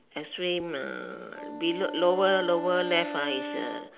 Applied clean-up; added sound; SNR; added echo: none; Wind instrument, woodwind instrument; 10 dB; none.